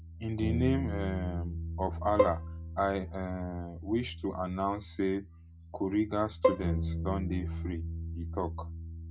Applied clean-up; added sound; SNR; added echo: none; Bowed string instrument + Bass guitar; 1 dB; none.